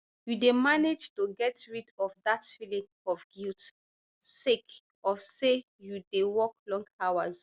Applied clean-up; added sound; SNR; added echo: none; none; none; none.